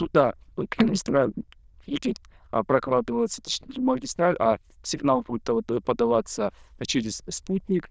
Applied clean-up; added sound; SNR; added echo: neural diffusion model UNIVERSE++.